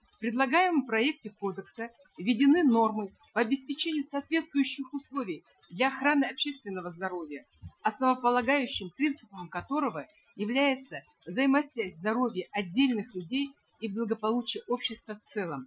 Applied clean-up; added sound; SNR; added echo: classical method Wiener filter.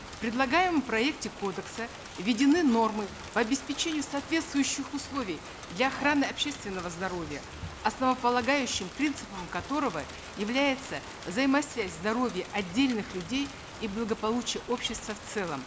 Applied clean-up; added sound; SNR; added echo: none; Rain; 14 dB; none.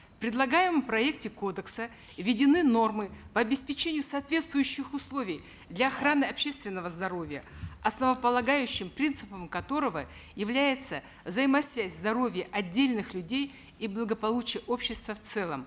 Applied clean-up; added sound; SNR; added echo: none; none; none; none.